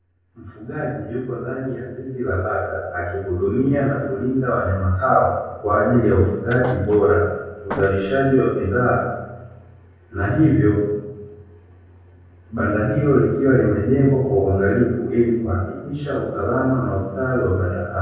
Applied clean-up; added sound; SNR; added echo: neural separator model SepFormer DNS4.